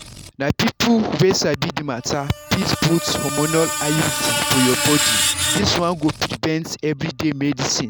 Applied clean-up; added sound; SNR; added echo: none; Screech; 5 dB; none.